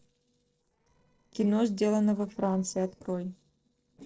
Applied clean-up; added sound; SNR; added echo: neural separator model SepFormer DNS4.